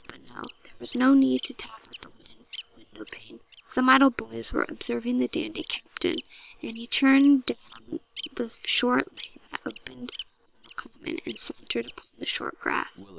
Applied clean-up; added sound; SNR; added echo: neural separator model SepFormer WHAM!.